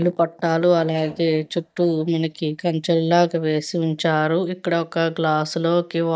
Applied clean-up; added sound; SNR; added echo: neural mask model DeepFilterNet 3.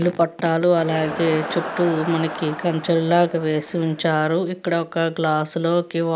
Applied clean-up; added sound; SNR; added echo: none; Crowd; 11 dB; none.